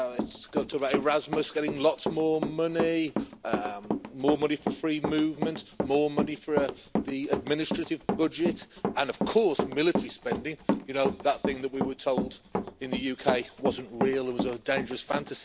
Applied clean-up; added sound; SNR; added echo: none; Run; 4 dB; none.